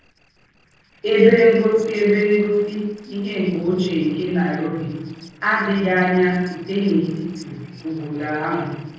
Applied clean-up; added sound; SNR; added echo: neural separator model SepFormer DNS4.